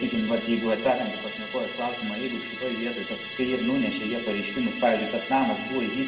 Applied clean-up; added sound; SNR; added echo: none; Musical instrument; 8 dB; reverberation time 1.0 s.